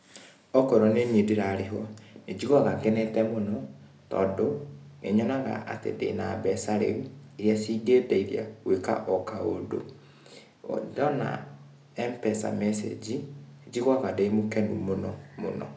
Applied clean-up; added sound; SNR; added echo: none; none; none; none.